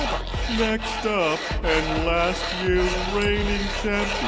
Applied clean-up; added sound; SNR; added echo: none; Tools; 6 dB; none.